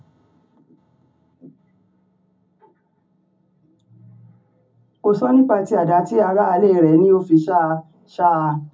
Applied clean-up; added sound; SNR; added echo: none; none; none; reverberation time 0.4 s.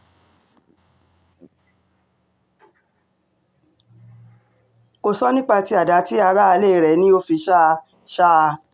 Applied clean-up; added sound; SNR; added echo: none; none; none; none.